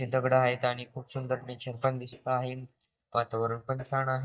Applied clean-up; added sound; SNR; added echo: neural mask model DeepFilterNet 3.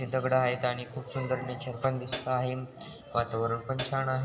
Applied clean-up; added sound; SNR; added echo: none; Hi-hat; 9 dB; reverberation time 2.7 s.